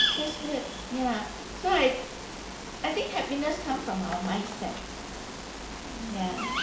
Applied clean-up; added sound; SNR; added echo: none; Bird vocalization, bird call, bird song; 4 dB; reverberation time 0.6 s.